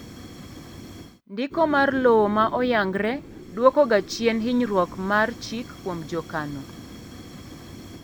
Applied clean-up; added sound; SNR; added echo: none; Fire; 15 dB; none.